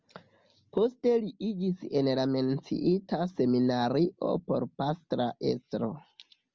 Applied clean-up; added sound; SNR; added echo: none; none; none; none.